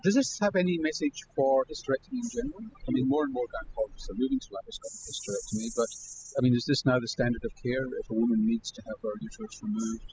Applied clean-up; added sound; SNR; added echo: classical method spectral subtraction.